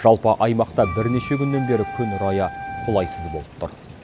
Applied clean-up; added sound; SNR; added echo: none; Wind instrument, woodwind instrument; 11 dB; none.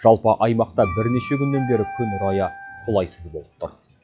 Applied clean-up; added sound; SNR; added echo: classical method log-MMSE.